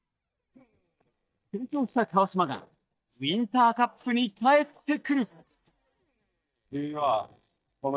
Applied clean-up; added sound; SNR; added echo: neural mask model DeepFilterNet 3.